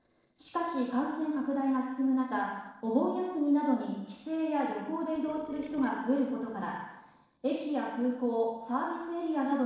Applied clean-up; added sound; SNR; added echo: neural separator model SepFormer DNS4.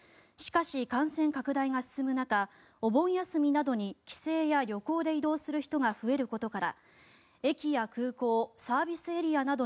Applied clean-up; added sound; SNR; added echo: none; none; none; none.